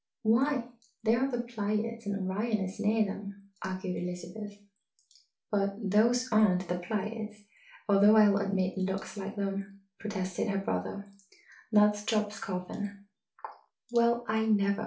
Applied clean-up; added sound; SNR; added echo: none; none; none; reverberation time 0.3 s.